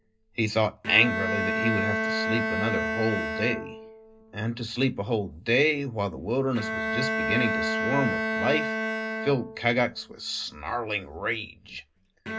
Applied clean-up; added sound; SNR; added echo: none; Bowed string instrument; 2 dB; reverberation time 0.2 s.